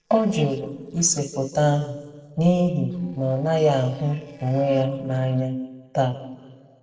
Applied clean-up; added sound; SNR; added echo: neural separator model SepFormer DNS4.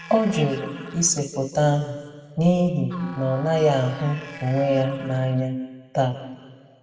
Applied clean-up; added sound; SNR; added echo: none; Musical instrument; 18 dB; reverberation time 1.5 s.